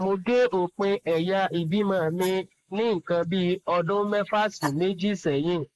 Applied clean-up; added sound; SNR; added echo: neural mask model Resemble Enhance denoiser.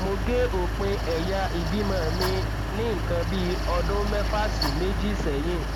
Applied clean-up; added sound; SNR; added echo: none; Mechanical fan; -2 dB; none.